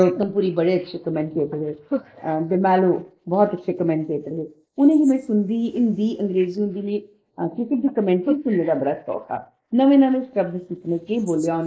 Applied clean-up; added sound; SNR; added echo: neural mask model Resemble Enhance denoiser.